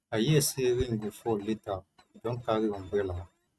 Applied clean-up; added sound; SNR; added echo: neural mask model RNNoise.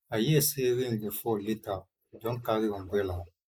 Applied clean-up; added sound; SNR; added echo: neural mask model Resemble Enhance denoiser.